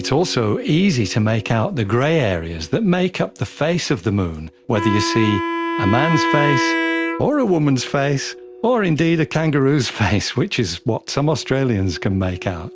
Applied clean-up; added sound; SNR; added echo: none; Wind instrument, woodwind instrument; 3 dB; none.